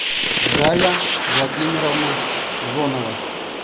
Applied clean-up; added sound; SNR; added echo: none; Fire; -3 dB; none.